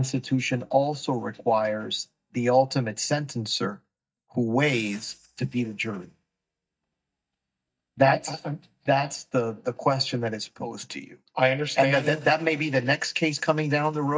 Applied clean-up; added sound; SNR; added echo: neural mask model DeepFilterNet 3.